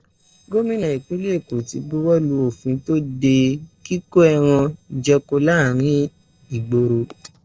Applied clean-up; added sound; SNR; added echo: neural separator model SepFormer DNS4.